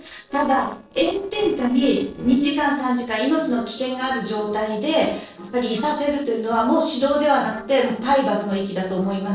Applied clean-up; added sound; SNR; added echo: neural separator model SepFormer DNS4.